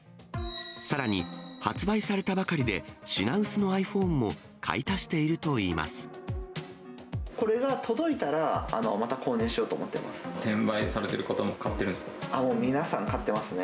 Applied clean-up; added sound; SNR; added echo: none; none; none; none.